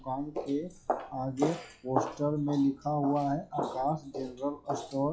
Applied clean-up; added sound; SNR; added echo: classical method WPE with log-MMSE.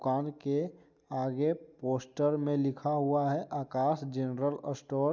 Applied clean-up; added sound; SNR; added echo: none; none; none; none.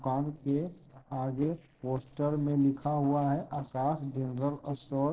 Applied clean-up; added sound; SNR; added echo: neural separator model SepFormer DNS4.